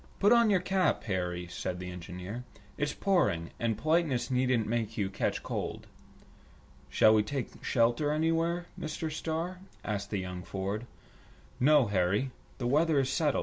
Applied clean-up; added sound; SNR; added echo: none; none; none; none.